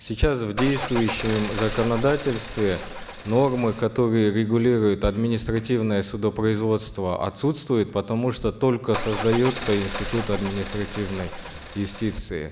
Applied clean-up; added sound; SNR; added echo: none; Car; 8 dB; none.